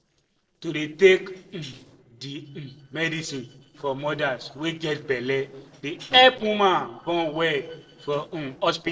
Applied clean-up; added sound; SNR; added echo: neural separator model SepFormer DNS4.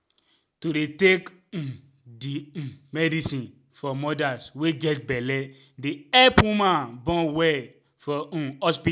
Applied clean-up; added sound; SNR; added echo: none; none; none; none.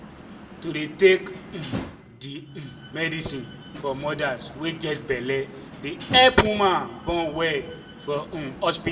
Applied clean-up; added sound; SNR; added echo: none; Slam; 14 dB; reverberation time 1.1 s.